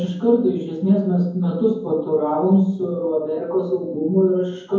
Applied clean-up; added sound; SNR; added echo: none; none; none; reverberation time 0.9 s.